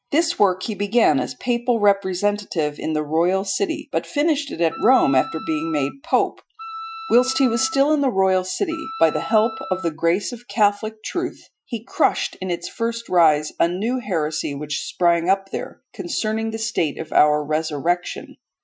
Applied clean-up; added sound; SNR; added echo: classical method Wiener filter.